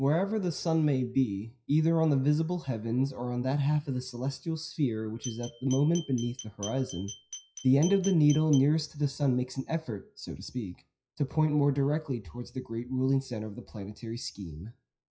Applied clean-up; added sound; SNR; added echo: classical method WPE with log-MMSE.